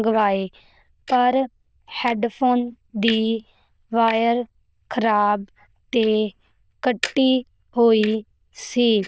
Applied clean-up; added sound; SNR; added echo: neural diffusion model UNIVERSE++.